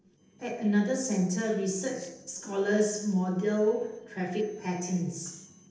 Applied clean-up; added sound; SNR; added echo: neural separator model SepFormer DNS4.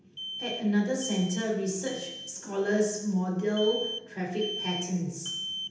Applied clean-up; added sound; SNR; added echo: none; Alarm; 10 dB; reverberation time 0.8 s.